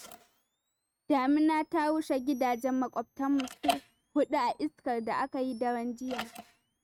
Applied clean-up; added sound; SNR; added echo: neural mask model RNNoise.